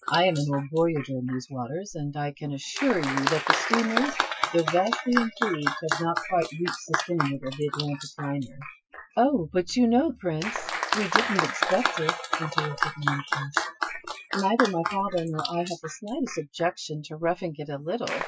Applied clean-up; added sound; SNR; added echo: classical method Wiener filter.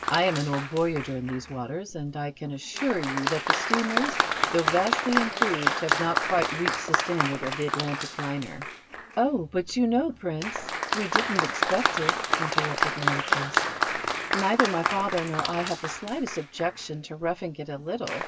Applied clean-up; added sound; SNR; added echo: none; Applause; 0 dB; none.